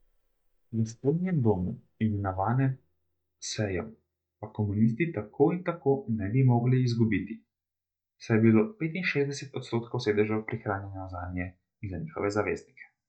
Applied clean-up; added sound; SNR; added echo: neural mask model DeepFilterNet 3.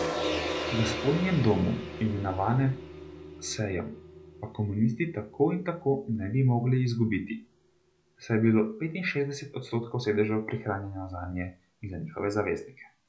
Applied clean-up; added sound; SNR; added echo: none; Gong; 11 dB; none.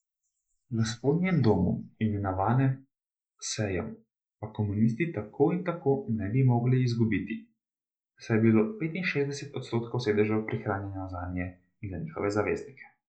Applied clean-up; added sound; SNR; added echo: neural mask model Resemble Enhance denoiser.